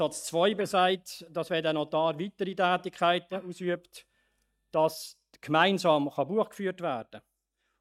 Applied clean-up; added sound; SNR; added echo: neural mask model DeepFilterNet 3.